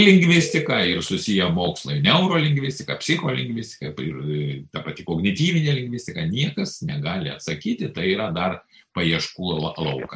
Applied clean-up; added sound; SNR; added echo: none; Telephone; 19 dB; none.